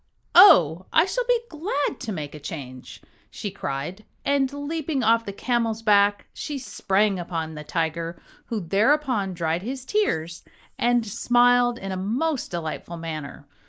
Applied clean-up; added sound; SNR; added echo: neural mask model Resemble Enhance denoiser.